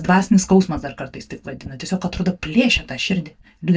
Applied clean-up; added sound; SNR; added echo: neural mask model DeepFilterNet 3.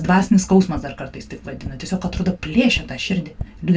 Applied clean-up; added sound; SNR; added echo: none; Tap; 16 dB; reverberation time 0.1 s.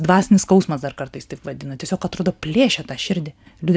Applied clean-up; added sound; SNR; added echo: none; none; none; none.